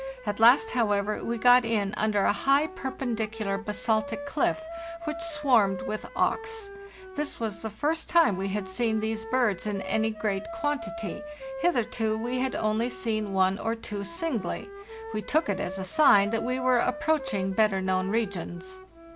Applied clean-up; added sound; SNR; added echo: none; Wind instrument, woodwind instrument; 13 dB; none.